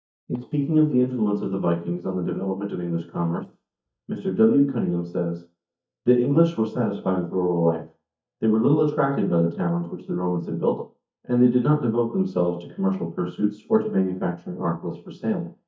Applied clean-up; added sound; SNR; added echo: neural mask model DeepFilterNet 3.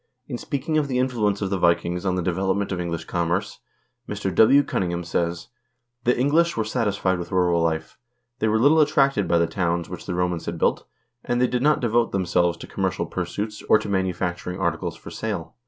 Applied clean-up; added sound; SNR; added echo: none; none; none; none.